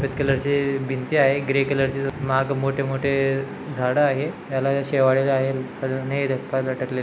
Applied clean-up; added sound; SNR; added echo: none; none; none; none.